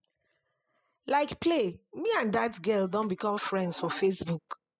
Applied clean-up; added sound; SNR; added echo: classical method spectral subtraction.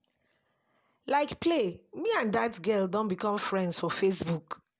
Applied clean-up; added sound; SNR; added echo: none; none; none; none.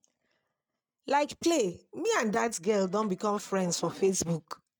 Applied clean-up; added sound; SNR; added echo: neural mask model RNNoise.